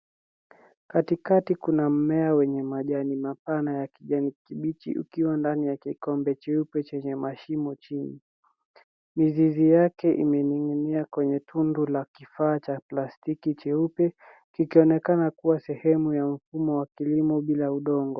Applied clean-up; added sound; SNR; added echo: none; none; none; none.